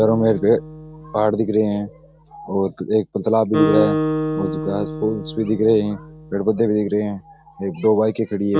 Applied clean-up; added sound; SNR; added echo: none; Acoustic guitar; 7 dB; none.